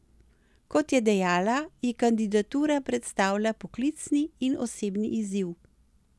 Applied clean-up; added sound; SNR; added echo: none; none; none; none.